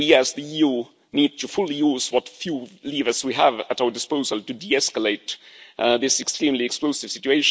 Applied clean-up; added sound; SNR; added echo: none; none; none; none.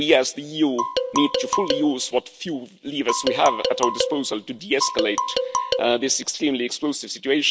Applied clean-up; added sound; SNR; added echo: none; Marimba, xylophone; 2 dB; none.